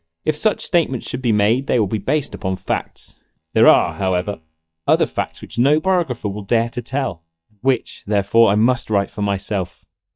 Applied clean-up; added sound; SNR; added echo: neural mask model DeepFilterNet 3.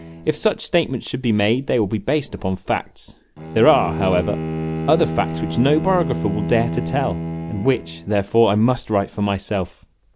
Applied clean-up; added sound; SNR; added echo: none; Bowed string instrument; 8 dB; none.